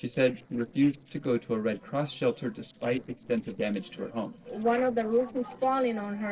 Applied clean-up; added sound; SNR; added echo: neural separator model SepFormer DNS4.